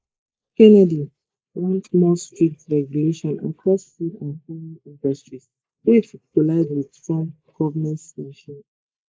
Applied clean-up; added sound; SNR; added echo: neural mask model Resemble Enhance denoiser.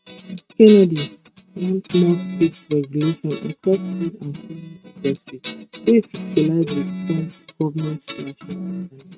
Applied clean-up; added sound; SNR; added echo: neural mask model RNNoise.